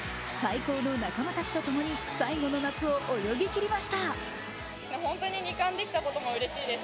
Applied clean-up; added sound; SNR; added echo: none; none; none; none.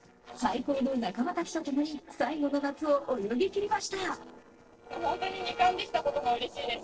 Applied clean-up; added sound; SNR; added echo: neural separator model SepFormer DNS4.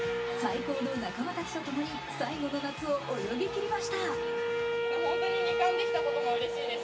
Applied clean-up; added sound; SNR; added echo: none; Wind instrument, woodwind instrument; 0 dB; reverberation time 0.2 s.